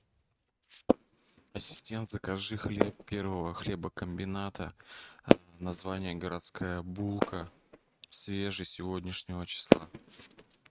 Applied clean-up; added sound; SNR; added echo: neural mask model RNNoise.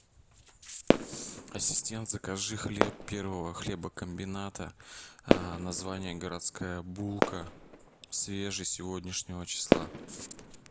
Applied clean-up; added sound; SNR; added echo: none; Fireworks; -3 dB; none.